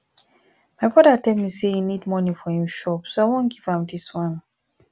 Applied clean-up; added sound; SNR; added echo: none; none; none; none.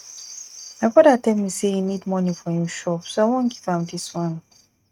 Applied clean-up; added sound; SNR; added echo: neural mask model RNNoise.